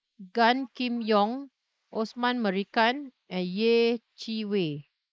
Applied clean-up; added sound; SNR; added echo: neural mask model Resemble Enhance denoiser.